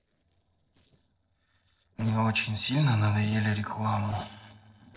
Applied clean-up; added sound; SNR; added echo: neural separator model SepFormer DNS4.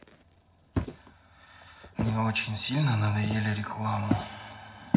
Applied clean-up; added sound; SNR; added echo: none; Walk, footsteps; 4 dB; reverberation time 2.4 s.